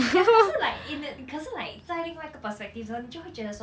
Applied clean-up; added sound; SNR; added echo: none; none; none; none.